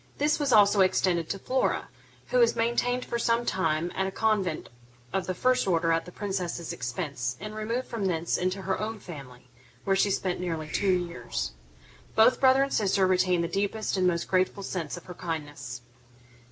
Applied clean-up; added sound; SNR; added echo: none; Hiss; 16 dB; none.